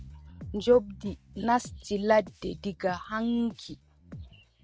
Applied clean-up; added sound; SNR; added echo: neural mask model RNNoise.